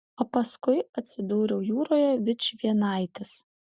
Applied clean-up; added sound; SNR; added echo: none; none; none; none.